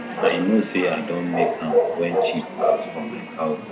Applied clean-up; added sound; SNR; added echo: none; Bark / Chatter / Chirp, tweet / Livestock, farm animals, working animals; -1 dB; reverberation time 1.3 s.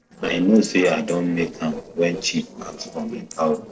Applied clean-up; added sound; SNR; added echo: neural separator model SepFormer DNS4.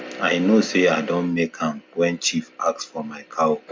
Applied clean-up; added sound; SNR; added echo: none; none; none; none.